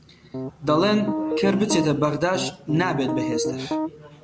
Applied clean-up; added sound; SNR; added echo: none; Piano; 4 dB; none.